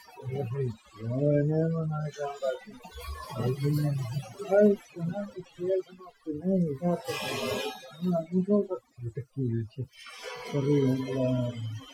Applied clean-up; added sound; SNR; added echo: classical method Wiener filter.